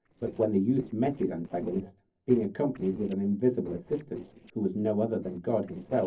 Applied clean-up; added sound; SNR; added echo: neural separator model SepFormer DNS4.